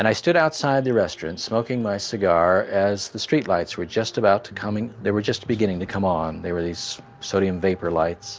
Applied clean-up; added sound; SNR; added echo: none; none; none; none.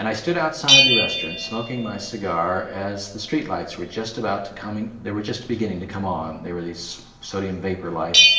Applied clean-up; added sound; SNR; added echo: none; Bell; -2 dB; reverberation time 0.8 s.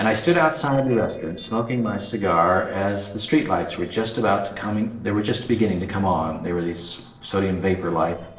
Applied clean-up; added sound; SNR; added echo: neural separator model SepFormer DNS4.